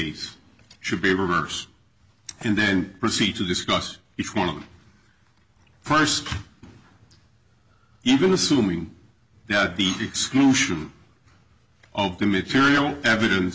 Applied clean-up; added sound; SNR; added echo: none; none; none; none.